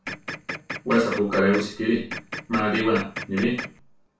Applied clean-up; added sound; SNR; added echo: none; Printer; 10 dB; reverberation time 0.3 s.